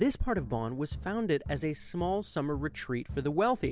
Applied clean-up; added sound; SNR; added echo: none; none; none; none.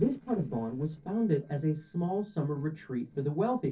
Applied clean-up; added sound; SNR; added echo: neural separator model SepFormer DNS4.